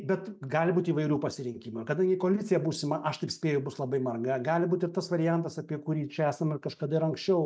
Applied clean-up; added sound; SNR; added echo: none; none; none; none.